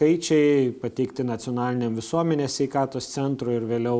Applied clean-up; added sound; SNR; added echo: none; none; none; none.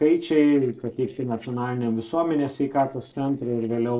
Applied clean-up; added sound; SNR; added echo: neural separator model SepFormer DNS4.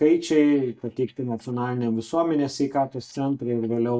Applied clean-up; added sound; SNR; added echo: neural mask model DeepFilterNet 3.